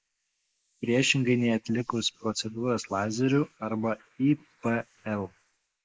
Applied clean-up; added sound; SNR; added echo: neural mask model Resemble Enhance denoiser.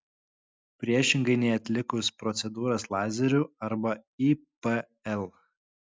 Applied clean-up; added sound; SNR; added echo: none; none; none; none.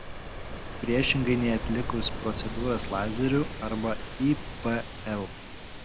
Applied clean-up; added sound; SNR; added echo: none; Ocean; 6 dB; none.